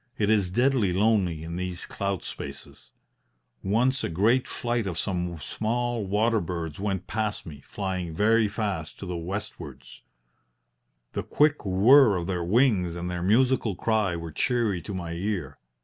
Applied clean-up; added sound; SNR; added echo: none; none; none; none.